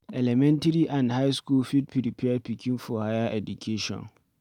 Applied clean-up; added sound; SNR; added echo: none; none; none; none.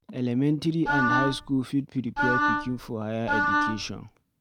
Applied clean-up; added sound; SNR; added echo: none; Wind instrument, woodwind instrument; -2 dB; none.